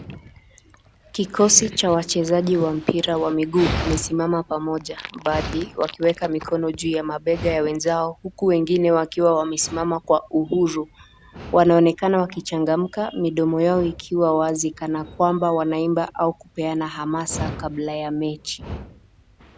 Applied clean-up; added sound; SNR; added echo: none; Dog; 15 dB; none.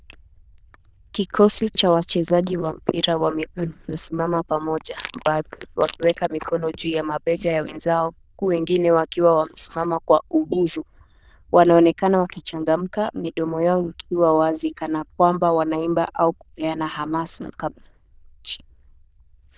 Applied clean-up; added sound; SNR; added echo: neural diffusion model UNIVERSE++.